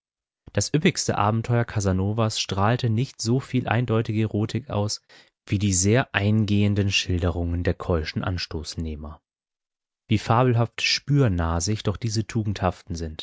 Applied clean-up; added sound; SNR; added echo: none; none; none; none.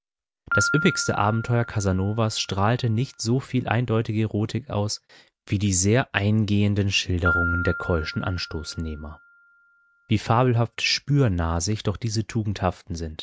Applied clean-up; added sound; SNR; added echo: none; Piano; 11 dB; none.